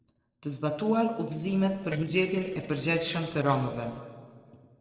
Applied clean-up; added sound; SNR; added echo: neural separator model SepFormer DNS4.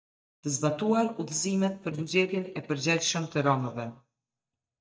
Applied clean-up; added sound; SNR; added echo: neural mask model DeepFilterNet 3.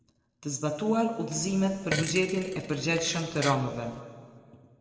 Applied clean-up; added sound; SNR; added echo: none; Fart; 8 dB; reverberation time 2.2 s.